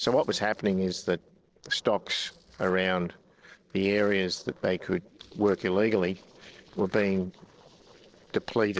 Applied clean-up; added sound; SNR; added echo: neural separator model SepFormer DNS4.